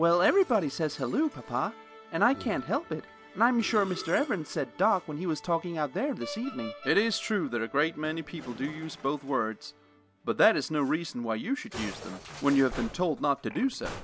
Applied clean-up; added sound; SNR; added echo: none; Musical instrument; 17 dB; none.